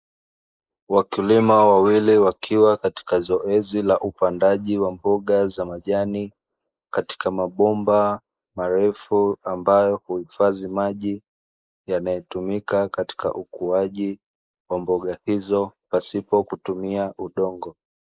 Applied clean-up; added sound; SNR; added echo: neural mask model Resemble Enhance denoiser.